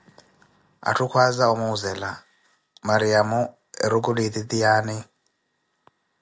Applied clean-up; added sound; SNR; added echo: none; none; none; none.